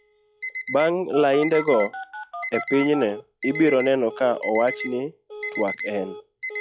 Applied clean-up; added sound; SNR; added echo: classical method log-MMSE.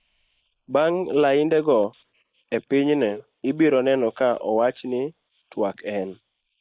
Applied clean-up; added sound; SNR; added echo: neural mask model Resemble Enhance denoiser.